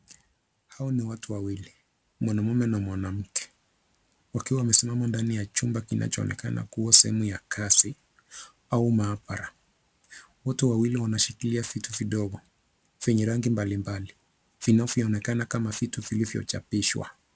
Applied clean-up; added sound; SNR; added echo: none; none; none; none.